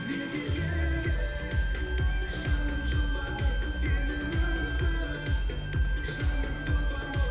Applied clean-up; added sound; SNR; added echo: none; Bowed string instrument; 12 dB; reverberation time 1.3 s.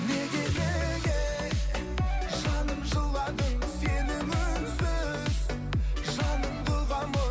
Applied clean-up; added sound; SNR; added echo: none; none; none; none.